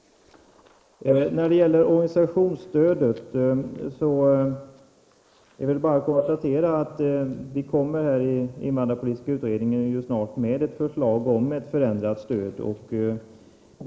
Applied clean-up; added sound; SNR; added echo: neural mask model Resemble Enhance denoiser.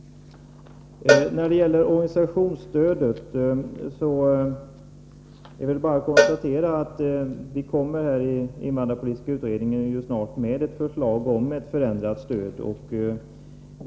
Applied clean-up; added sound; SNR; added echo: none; Cowbell; 1 dB; none.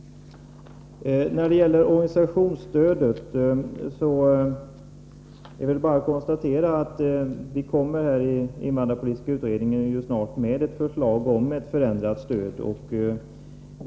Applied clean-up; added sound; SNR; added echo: none; none; none; none.